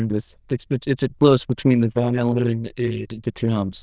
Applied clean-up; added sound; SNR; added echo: neural diffusion model UNIVERSE++.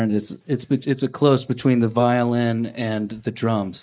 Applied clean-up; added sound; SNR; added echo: neural mask model Resemble Enhance denoiser.